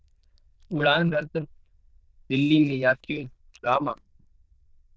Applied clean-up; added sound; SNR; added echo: neural diffusion model UNIVERSE++.